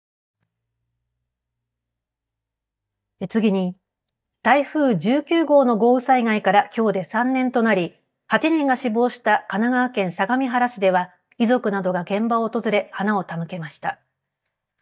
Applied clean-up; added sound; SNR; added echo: neural mask model DeepFilterNet 3.